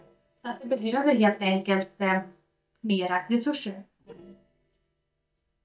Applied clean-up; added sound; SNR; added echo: neural mask model DeepFilterNet 3.